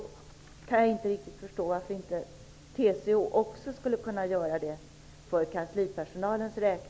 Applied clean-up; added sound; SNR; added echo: none; none; none; none.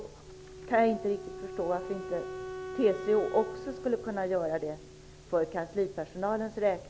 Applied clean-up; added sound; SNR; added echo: none; Wind instrument, woodwind instrument; 12 dB; none.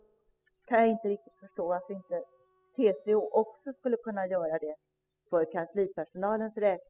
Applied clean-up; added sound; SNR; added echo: classical method spectral subtraction.